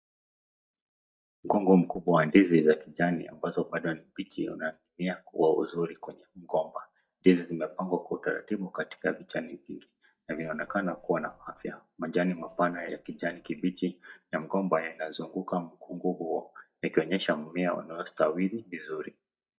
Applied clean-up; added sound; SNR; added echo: neural mask model DeepFilterNet 3.